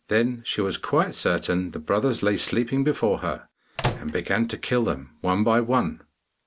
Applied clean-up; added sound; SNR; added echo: none; Microwave oven; 4 dB; none.